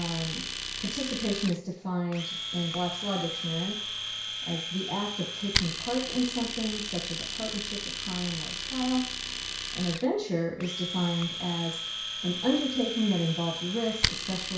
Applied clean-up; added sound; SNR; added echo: none; Domestic sounds, home sounds; 3 dB; reverberation time 0.6 s.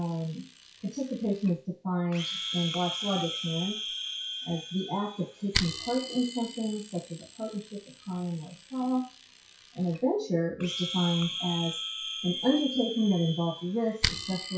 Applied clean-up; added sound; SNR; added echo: classical method WPE with log-MMSE.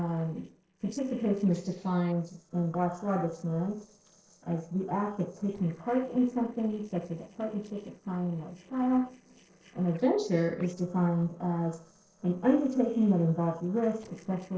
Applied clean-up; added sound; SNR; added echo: neural separator model SepFormer DNS4.